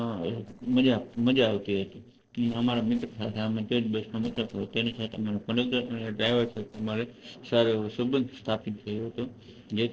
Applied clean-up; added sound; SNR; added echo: neural separator model SepFormer DNS4.